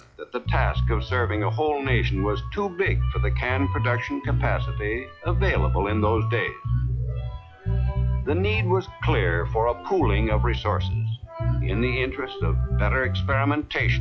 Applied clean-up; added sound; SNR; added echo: classical method log-MMSE.